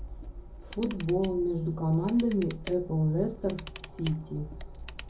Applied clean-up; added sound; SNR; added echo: none; Camera; 12 dB; reverberation time 0.4 s.